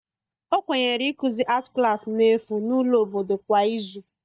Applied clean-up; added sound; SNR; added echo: neural mask model DeepFilterNet 3.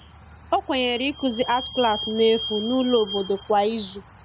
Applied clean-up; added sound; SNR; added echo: none; Squeak / Vehicle; 11 dB; none.